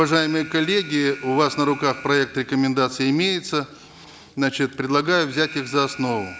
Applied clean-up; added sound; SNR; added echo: none; Alarm; 19 dB; none.